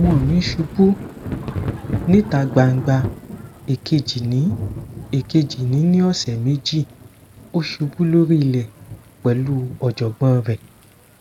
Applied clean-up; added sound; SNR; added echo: none; Thunder / Rain; 11 dB; none.